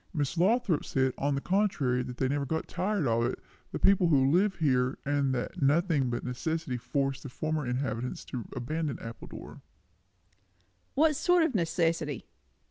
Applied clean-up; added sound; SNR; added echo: none; none; none; none.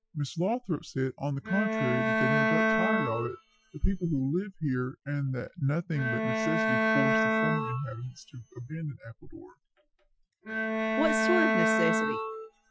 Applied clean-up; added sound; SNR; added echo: classical method Wiener filter.